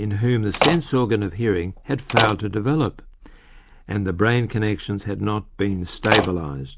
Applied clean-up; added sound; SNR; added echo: none; Slam; 4 dB; none.